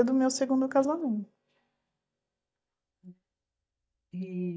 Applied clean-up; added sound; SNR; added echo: neural mask model DeepFilterNet 3.